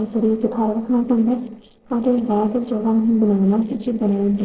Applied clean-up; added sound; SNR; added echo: neural separator model SepFormer DNS4.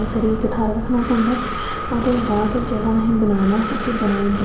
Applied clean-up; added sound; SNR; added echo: none; Breathing; 5 dB; reverberation time 0.5 s.